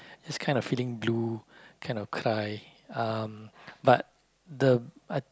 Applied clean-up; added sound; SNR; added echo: none; none; none; none.